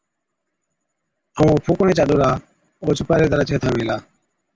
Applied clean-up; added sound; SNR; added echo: none; none; none; none.